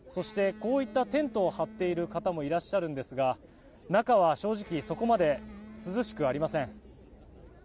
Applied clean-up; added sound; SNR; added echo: none; Electric guitar; 18 dB; none.